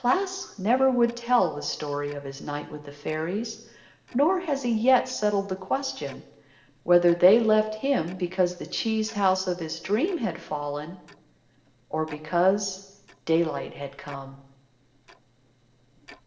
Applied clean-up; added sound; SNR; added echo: neural separator model SepFormer DNS4.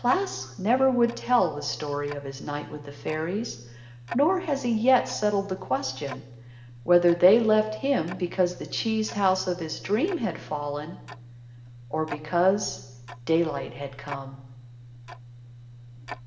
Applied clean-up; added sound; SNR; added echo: none; Tick-tock; 16 dB; reverberation time 0.8 s.